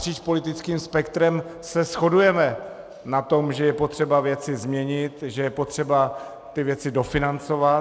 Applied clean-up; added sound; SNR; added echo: none; none; none; none.